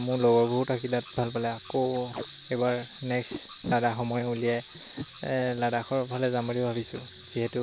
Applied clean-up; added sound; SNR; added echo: none; Packing tape, duct tape; 17 dB; none.